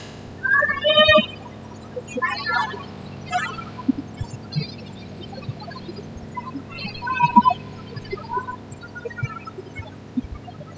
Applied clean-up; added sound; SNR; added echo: classical method spectral subtraction.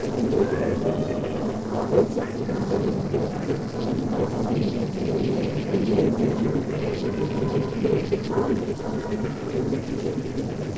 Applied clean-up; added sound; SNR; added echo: neural separator model SepFormer DNS4.